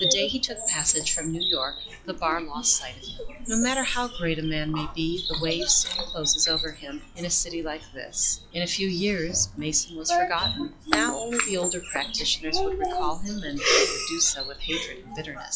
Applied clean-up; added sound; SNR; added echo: classical method log-MMSE.